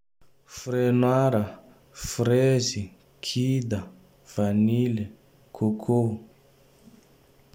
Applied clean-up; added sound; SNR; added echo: none; none; none; none.